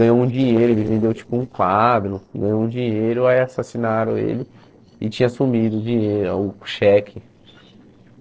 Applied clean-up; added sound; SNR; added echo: neural separator model SepFormer DNS4.